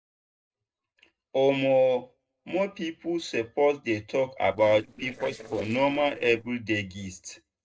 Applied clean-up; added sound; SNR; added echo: neural separator model SepFormer DNS4.